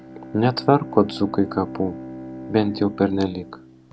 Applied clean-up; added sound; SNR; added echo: none; Bowed string instrument; 13 dB; none.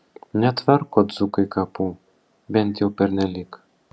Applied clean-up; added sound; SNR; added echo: none; none; none; none.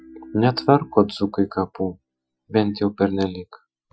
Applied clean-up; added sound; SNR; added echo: classical method Wiener filter.